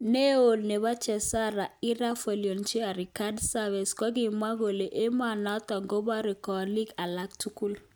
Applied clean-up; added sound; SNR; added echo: none; none; none; none.